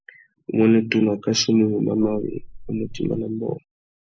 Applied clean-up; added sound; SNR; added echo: neural mask model Resemble Enhance denoiser.